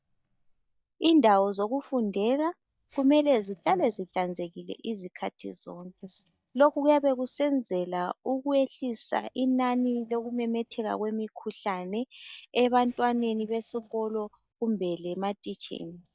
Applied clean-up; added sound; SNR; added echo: neural mask model DeepFilterNet 3.